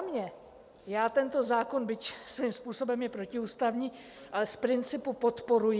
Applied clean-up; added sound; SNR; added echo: none; none; none; none.